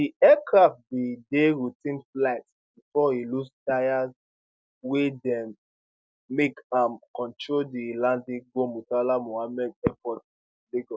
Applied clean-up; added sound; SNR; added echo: none; none; none; none.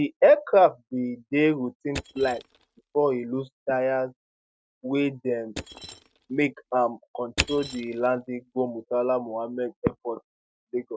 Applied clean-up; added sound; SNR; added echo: neural mask model RNNoise.